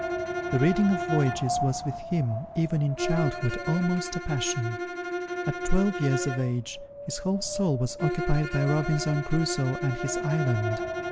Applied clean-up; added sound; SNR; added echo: none; Bowed string instrument + Wind; 5 dB; none.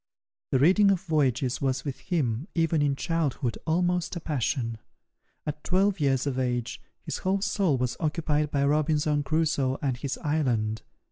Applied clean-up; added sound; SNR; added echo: none; none; none; none.